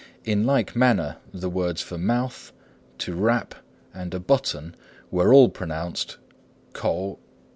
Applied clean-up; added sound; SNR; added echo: none; none; none; none.